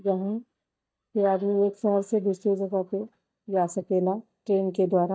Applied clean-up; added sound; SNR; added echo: neural mask model DeepFilterNet 3.